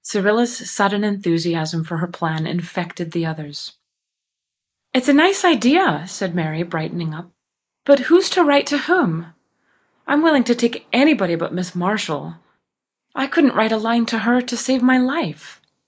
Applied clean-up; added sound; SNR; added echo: neural mask model Resemble Enhance denoiser.